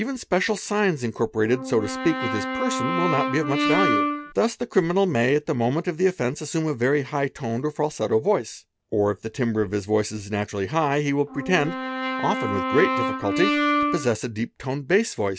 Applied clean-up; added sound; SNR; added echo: none; Brass instrument; 1 dB; none.